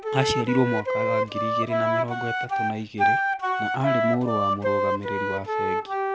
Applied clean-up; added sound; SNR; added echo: none; Wind instrument, woodwind instrument; -4 dB; none.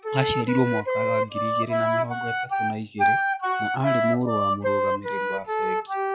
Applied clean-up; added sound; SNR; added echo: classical method log-MMSE.